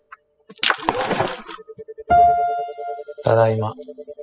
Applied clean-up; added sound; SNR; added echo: classical method spectral subtraction.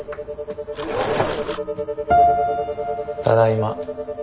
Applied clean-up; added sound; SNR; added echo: none; none; none; none.